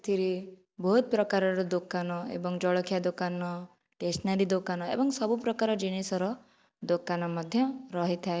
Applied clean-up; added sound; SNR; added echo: none; none; none; none.